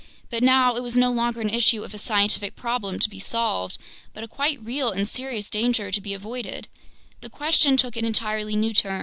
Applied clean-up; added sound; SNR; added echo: neural mask model Resemble Enhance denoiser.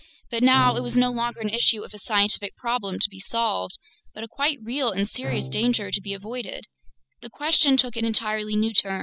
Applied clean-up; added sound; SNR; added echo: classical method spectral subtraction.